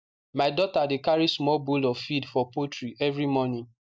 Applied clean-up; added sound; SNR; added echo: none; none; none; none.